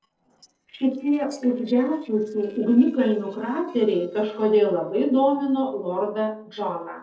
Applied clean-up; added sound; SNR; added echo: neural separator model SepFormer DNS4.